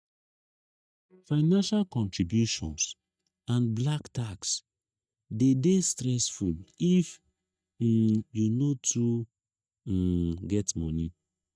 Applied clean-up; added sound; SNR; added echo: neural mask model DeepFilterNet 3.